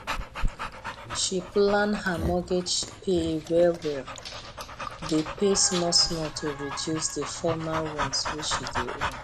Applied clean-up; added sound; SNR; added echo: none; Dog; 7 dB; none.